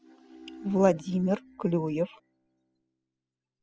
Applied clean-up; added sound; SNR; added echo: classical method spectral subtraction.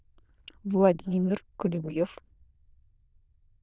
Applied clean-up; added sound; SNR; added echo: neural diffusion model UNIVERSE++.